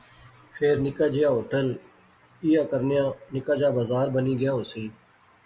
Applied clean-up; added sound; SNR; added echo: none; none; none; none.